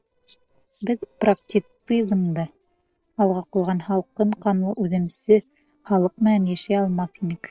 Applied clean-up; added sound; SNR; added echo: neural separator model SepFormer DNS4.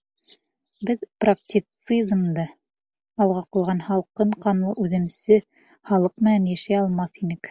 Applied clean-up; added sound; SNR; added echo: none; none; none; none.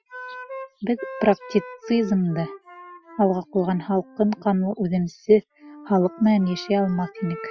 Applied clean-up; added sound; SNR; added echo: classical method Wiener filter.